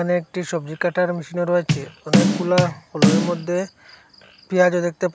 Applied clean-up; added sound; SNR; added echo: none; Bass drum / Snare drum; -3 dB; none.